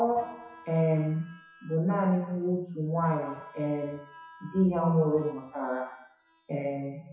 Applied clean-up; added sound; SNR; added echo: classical method WPE with log-MMSE.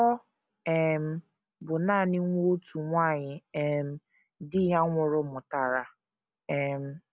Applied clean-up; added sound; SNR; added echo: none; none; none; none.